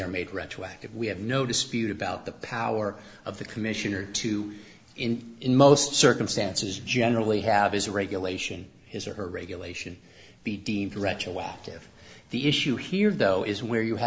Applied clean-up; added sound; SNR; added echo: none; none; none; none.